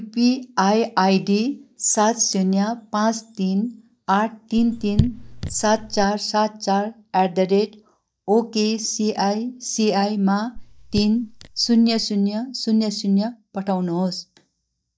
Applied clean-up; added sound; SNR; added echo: neural mask model DeepFilterNet 3.